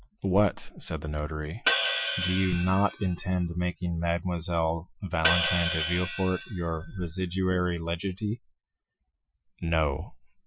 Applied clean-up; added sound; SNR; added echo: classical method Wiener filter.